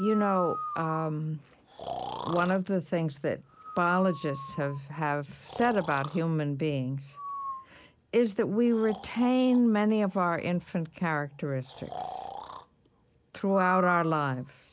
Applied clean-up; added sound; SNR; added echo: none; Breathing; 12 dB; none.